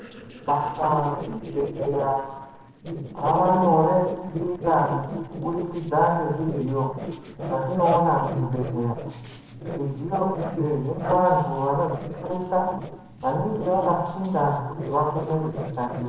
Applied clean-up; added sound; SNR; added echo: neural separator model SepFormer DNS4.